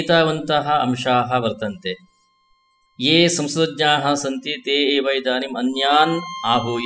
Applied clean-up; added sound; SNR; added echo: classical method spectral subtraction.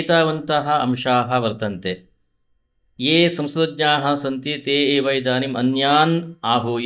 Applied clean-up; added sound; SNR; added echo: neural mask model DeepFilterNet 3.